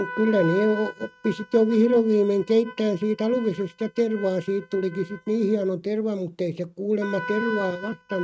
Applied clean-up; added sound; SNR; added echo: neural mask model RNNoise.